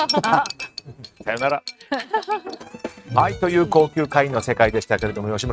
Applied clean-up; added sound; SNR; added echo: neural mask model RNNoise.